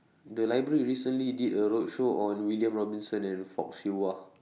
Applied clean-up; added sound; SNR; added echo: none; none; none; none.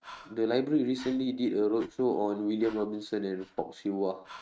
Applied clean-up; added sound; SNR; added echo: neural mask model RNNoise.